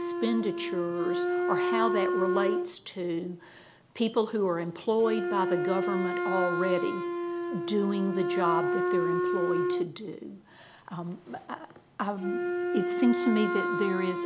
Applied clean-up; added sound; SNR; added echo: none; Wind instrument, woodwind instrument; 0 dB; none.